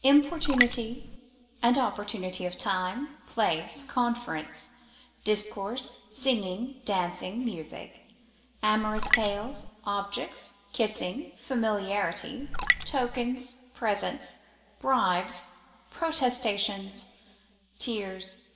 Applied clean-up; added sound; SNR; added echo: none; Raindrop; -1 dB; reverberation time 2.9 s.